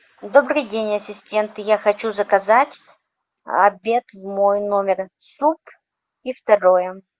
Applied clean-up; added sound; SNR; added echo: none; none; none; none.